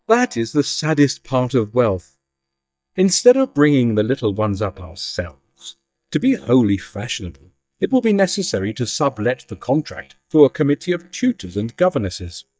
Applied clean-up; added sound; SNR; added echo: neural mask model DeepFilterNet 3.